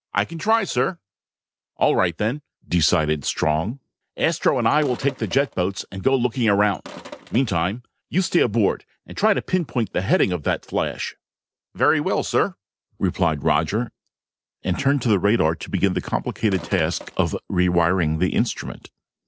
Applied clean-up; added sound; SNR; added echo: neural separator model SepFormer DNS4.